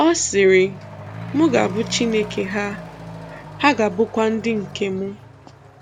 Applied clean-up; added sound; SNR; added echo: none; Accelerating, revving, vroom / Truck; 14 dB; none.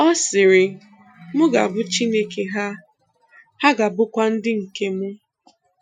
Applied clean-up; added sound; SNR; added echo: classical method Wiener filter.